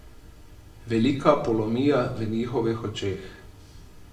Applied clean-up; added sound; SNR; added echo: none; none; none; reverberation time 0.6 s.